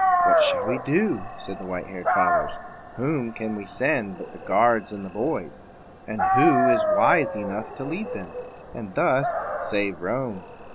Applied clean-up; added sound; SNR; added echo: none; Dog; 0 dB; none.